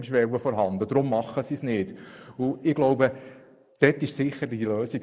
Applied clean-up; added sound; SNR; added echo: neural mask model Resemble Enhance denoiser.